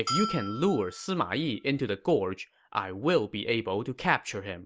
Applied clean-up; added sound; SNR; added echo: none; Bell; 8 dB; none.